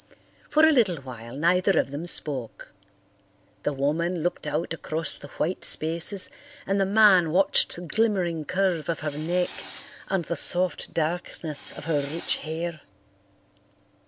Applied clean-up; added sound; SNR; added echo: none; Tools; 15 dB; none.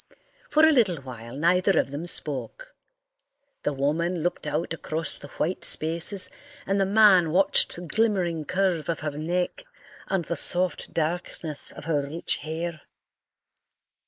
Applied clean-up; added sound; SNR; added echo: neural mask model Resemble Enhance denoiser.